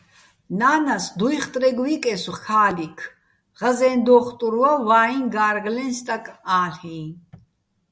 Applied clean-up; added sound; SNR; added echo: none; none; none; none.